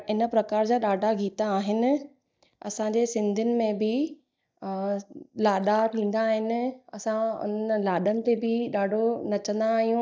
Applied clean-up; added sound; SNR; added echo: neural mask model DeepFilterNet 3.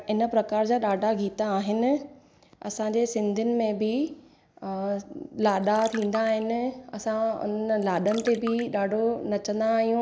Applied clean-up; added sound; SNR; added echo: none; Trickle, dribble; 18 dB; none.